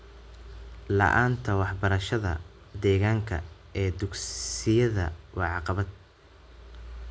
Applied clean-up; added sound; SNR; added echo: none; none; none; none.